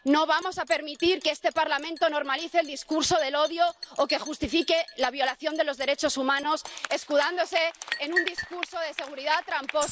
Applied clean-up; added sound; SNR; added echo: none; Liquid; 15 dB; none.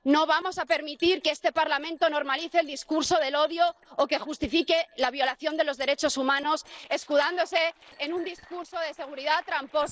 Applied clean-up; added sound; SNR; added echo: neural separator model SepFormer DNS4.